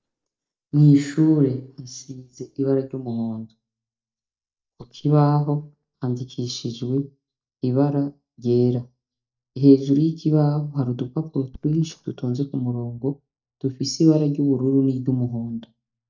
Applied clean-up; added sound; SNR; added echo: neural mask model DeepFilterNet 3.